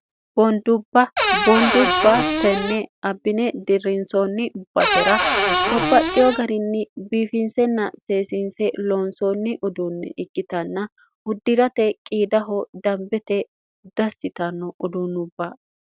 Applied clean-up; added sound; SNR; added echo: none; Cupboard open or close / Door; -2 dB; none.